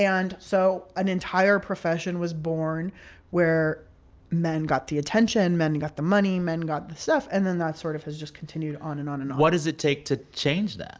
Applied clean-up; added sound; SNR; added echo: none; none; none; none.